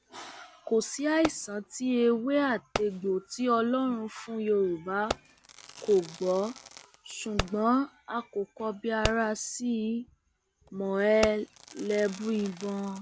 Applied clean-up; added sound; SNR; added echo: none; Fireworks; 12 dB; none.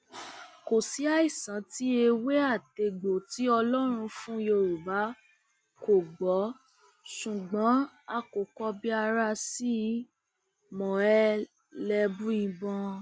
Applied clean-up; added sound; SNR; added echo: none; none; none; none.